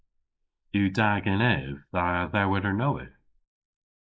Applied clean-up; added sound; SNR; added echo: neural mask model Resemble Enhance denoiser.